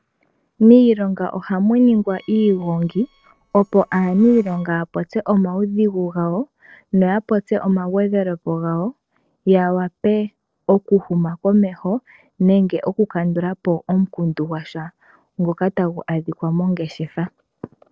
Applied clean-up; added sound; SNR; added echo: neural separator model SepFormer DNS4.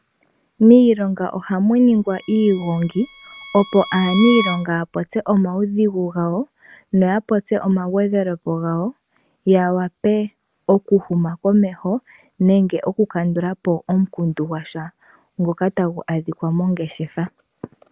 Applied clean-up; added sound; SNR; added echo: none; Bowed string instrument; 12 dB; none.